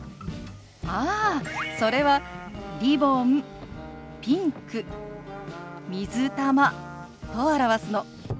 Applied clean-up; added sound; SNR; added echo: none; Bowed string instrument + Car; 19 dB; none.